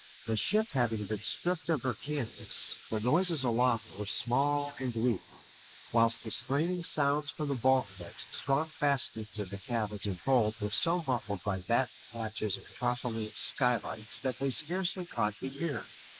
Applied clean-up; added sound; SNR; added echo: neural mask model Resemble Enhance denoiser.